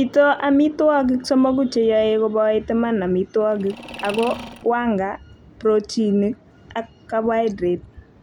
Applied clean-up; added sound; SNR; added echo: none; Mechanisms; 16 dB; none.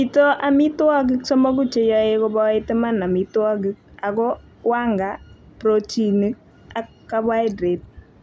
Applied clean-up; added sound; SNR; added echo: none; none; none; none.